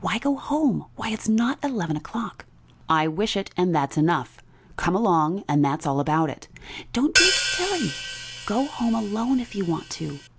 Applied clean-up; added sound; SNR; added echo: none; Crash cymbal / Hi-hat; 3 dB; none.